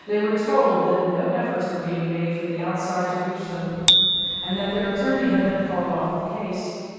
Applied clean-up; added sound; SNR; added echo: none; Bicycle bell; 2 dB; reverberation time 2.2 s.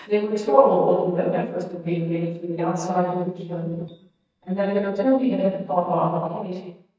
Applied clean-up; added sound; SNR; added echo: neural mask model DeepFilterNet 3.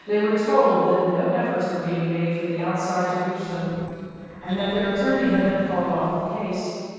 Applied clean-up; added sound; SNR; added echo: neural separator model SepFormer DNS4.